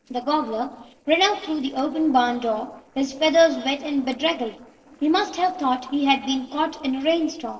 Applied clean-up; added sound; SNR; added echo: neural separator model SepFormer DNS4.